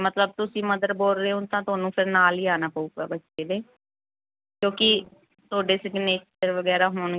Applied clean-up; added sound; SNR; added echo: none; none; none; none.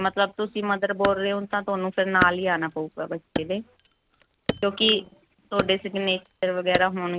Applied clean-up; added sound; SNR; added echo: none; Wood; 9 dB; none.